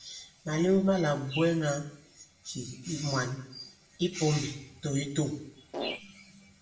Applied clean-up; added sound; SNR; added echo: none; Fart; 6 dB; reverberation time 0.6 s.